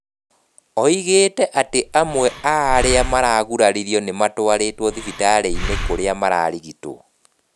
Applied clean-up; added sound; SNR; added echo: none; Breathing; 8 dB; none.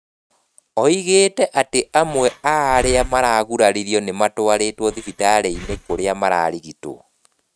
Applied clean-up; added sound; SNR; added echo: neural mask model RNNoise.